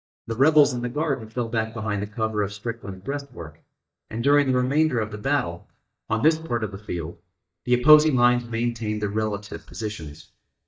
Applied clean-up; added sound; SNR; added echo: neural mask model DeepFilterNet 3.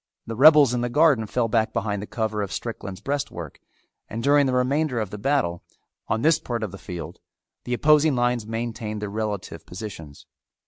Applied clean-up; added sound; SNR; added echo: none; none; none; none.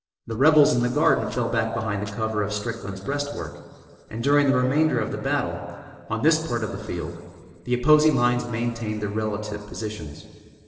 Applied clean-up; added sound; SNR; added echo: neural separator model SepFormer DNS4.